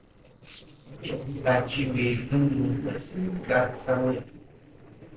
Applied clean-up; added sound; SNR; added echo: neural separator model SepFormer DNS4.